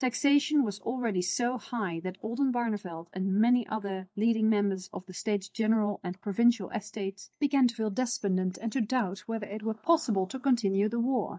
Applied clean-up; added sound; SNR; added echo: neural mask model DeepFilterNet 3.